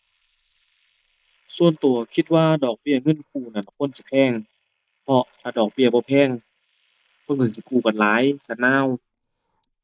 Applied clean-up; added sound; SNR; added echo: neural mask model Resemble Enhance denoiser.